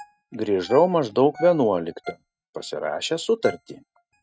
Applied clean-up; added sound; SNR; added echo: neural mask model RNNoise.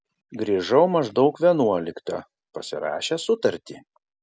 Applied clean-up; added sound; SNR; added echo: none; none; none; none.